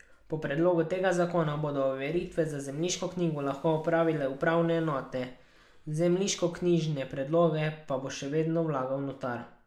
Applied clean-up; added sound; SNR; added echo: none; none; none; none.